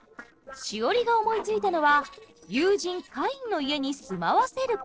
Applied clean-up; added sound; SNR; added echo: neural separator model SepFormer DNS4.